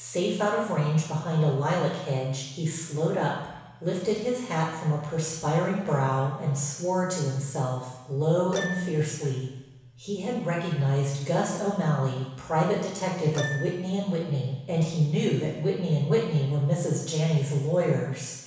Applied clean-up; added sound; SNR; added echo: none; Keyboard (musical); 16 dB; reverberation time 1.1 s.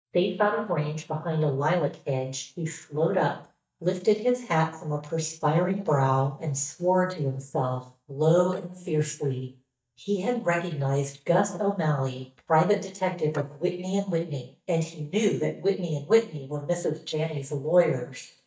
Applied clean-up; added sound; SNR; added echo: neural mask model DeepFilterNet 3.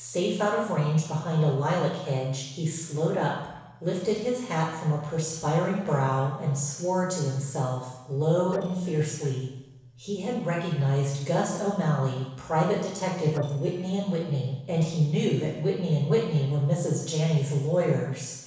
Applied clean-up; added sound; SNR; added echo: neural separator model SepFormer DNS4.